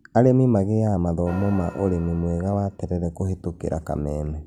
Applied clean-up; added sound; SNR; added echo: none; Organ; 19 dB; none.